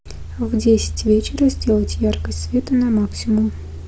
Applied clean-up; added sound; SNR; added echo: none; none; none; none.